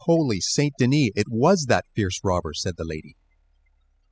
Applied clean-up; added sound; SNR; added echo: classical method spectral subtraction.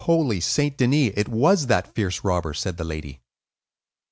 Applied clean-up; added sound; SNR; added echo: none; none; none; none.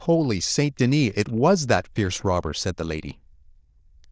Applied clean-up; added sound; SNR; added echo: neural diffusion model UNIVERSE++.